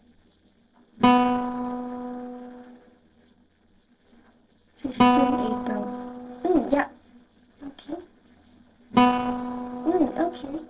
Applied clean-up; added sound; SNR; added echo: neural separator model SepFormer DNS4.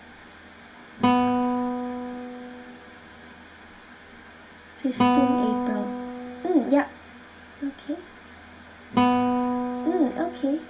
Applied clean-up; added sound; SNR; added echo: none; Guitar; -3 dB; reverberation time 0.2 s.